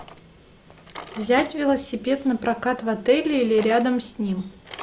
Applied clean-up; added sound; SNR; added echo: none; Drawer open or close; 18 dB; none.